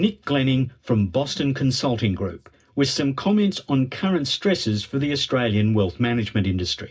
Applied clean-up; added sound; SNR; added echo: none; none; none; reverberation time 0.4 s.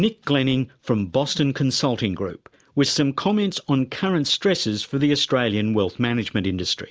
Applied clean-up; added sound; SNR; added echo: none; none; none; none.